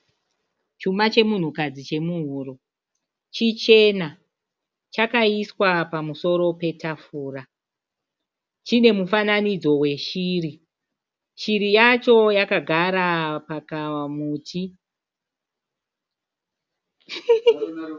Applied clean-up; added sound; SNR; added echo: none; none; none; none.